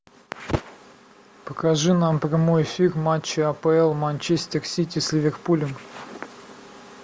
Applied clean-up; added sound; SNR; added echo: none; none; none; none.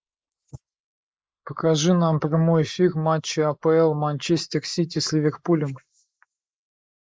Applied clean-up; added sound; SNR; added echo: neural mask model Resemble Enhance denoiser.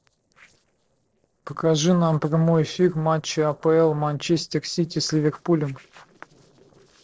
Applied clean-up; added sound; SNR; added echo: neural separator model SepFormer DNS4.